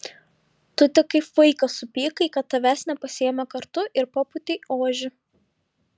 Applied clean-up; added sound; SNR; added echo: none; none; none; none.